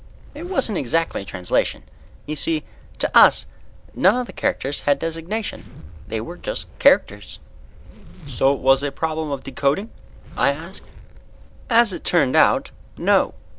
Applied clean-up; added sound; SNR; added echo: none; Zipper (clothing); 16 dB; none.